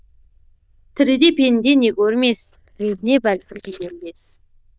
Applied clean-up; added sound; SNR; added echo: neural diffusion model UNIVERSE++.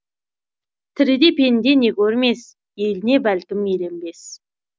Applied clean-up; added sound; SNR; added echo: none; none; none; none.